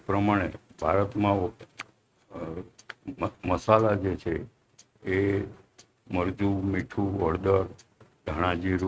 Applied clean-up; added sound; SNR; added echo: neural mask model RNNoise.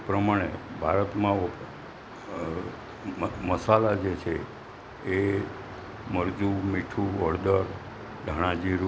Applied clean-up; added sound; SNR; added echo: none; none; none; none.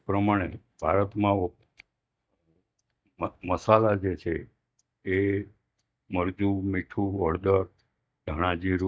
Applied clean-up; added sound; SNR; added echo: neural mask model DeepFilterNet 3.